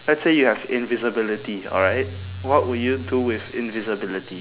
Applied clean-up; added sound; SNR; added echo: none; Bowed string instrument; 12 dB; none.